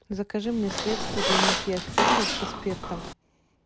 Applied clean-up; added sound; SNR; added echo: none; Squeak; -4 dB; none.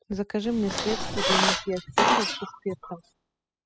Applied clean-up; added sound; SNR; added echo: classical method spectral subtraction.